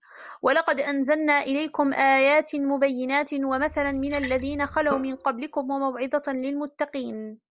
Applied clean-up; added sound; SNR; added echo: none; Splash, splatter + Drum; 15 dB; none.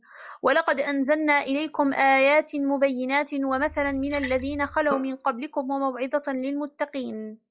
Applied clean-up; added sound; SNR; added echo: classical method log-MMSE.